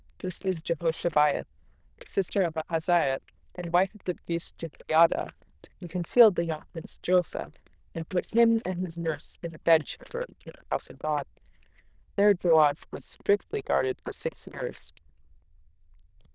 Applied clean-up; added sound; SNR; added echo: neural diffusion model UNIVERSE++.